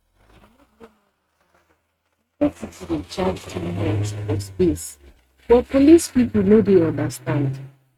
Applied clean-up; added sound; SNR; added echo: neural mask model RNNoise.